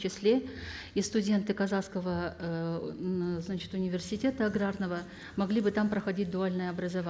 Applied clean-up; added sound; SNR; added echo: none; none; none; none.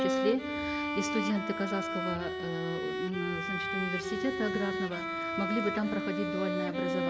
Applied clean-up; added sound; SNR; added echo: none; Bowed string instrument; -1 dB; none.